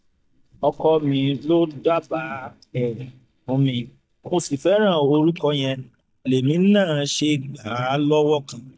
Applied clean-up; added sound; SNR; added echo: neural mask model DeepFilterNet 3.